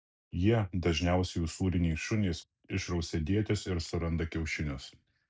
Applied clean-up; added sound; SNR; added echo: none; none; none; none.